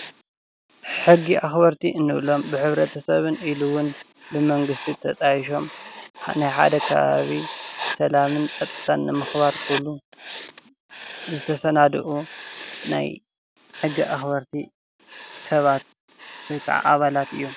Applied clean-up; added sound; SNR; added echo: none; Writing; 15 dB; none.